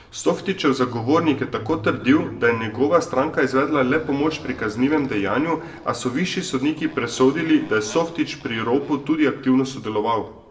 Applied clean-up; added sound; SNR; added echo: none; Motorcycle; 20 dB; reverberation time 0.6 s.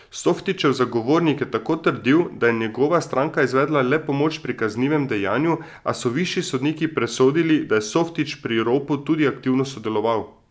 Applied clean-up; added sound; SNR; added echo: none; none; none; none.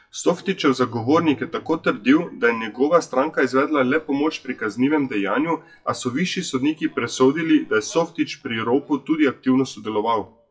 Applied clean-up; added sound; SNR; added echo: classical method WPE with log-MMSE.